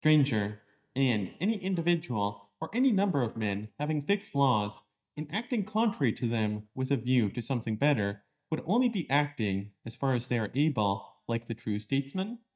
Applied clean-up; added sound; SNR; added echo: neural mask model DeepFilterNet 3.